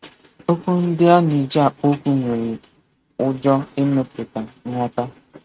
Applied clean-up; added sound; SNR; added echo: neural mask model RNNoise.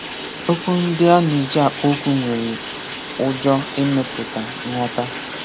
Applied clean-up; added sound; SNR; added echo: none; Bathtub (filling or washing); 10 dB; none.